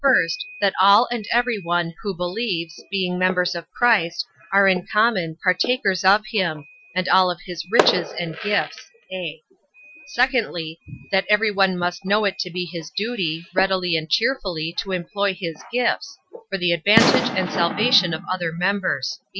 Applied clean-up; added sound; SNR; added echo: classical method Wiener filter.